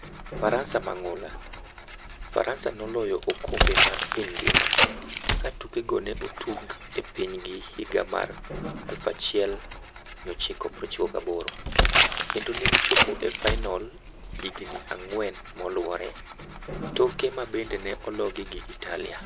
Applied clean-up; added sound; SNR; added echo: none; Tearing; -2 dB; none.